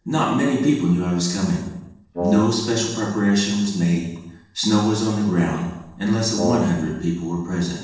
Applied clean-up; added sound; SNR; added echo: neural separator model SepFormer DNS4.